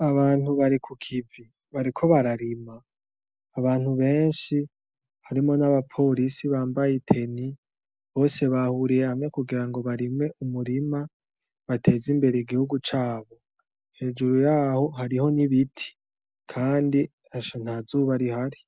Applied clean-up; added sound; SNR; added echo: none; none; none; none.